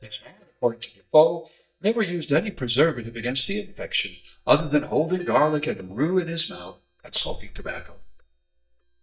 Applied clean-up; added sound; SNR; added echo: neural mask model DeepFilterNet 3.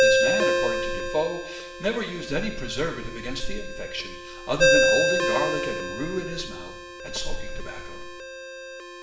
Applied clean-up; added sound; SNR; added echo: none; Ringtone; -4 dB; reverberation time 0.8 s.